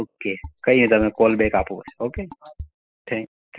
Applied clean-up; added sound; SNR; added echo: classical method spectral subtraction.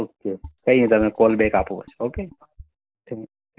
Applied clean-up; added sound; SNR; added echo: neural mask model DeepFilterNet 3.